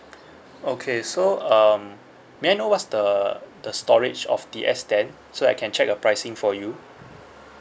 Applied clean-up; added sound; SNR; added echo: none; none; none; none.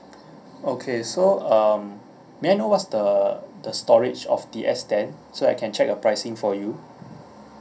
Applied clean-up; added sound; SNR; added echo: none; none; none; reverberation time 0.3 s.